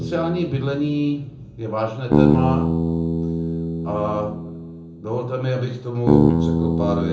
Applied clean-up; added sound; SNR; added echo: none; Bass guitar; -3 dB; reverberation time 0.9 s.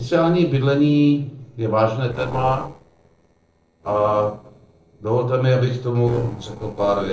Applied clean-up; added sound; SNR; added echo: neural separator model SepFormer DNS4.